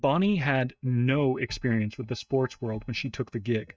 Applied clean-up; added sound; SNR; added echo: neural mask model DeepFilterNet 3.